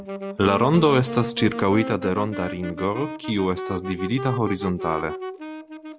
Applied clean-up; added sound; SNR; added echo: none; Wind instrument, woodwind instrument; 9 dB; none.